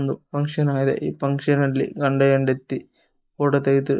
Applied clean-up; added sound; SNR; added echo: neural mask model Resemble Enhance denoiser.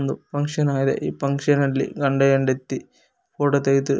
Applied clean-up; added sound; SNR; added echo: none; none; none; none.